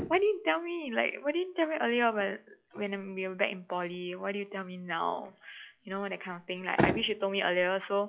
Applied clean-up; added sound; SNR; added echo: classical method log-MMSE.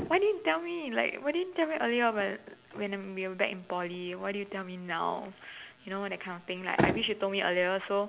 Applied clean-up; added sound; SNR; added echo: none; Motor vehicle (road); 9 dB; none.